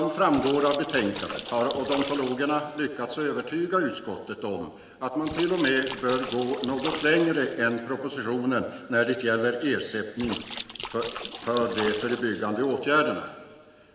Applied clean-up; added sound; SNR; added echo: none; Splash, splatter; 12 dB; reverberation time 3.0 s.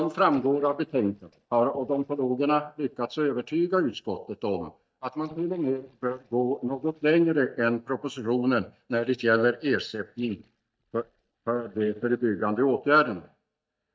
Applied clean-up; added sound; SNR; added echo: neural mask model DeepFilterNet 3.